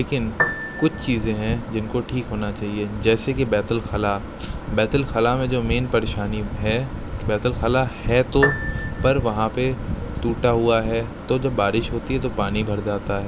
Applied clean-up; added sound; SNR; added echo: none; Piano; 6 dB; none.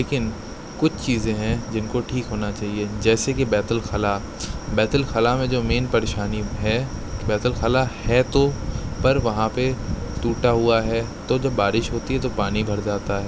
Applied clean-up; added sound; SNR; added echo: none; none; none; none.